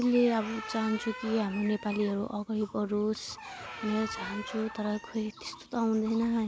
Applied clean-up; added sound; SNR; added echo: none; Squeak; 14 dB; none.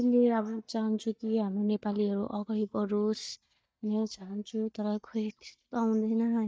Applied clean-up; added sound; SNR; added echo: neural mask model DeepFilterNet 3.